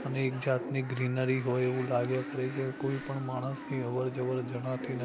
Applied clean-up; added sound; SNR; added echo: none; Musical instrument + Bird; 19 dB; none.